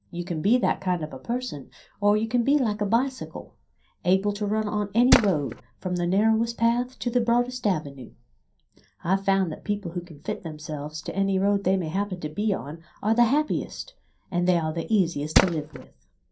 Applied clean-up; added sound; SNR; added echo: none; Tools; -2 dB; reverberation time 0.3 s.